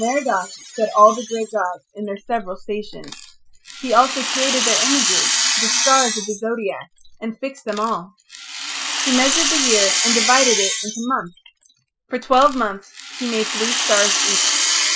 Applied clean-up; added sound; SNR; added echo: classical method Wiener filter.